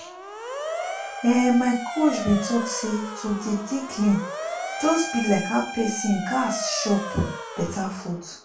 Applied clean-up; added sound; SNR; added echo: none; Motor vehicle (road) / Siren; 8 dB; reverberation time 0.3 s.